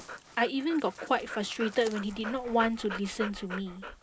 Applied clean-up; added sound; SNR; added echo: none; Dog; 11 dB; reverberation time 0.3 s.